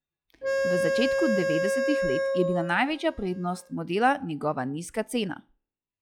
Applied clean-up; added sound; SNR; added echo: classical method log-MMSE.